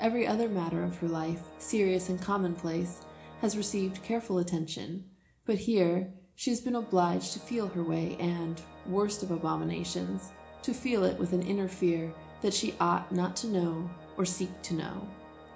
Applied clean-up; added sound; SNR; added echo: none; Organ; 19 dB; reverberation time 0.4 s.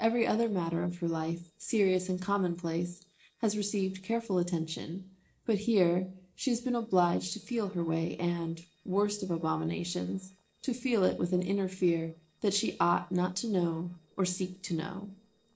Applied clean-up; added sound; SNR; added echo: neural separator model SepFormer DNS4.